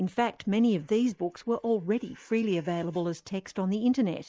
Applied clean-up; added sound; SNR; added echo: neural mask model Resemble Enhance denoiser.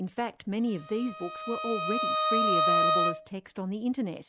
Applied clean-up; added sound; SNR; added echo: none; Bowed string instrument; -4 dB; none.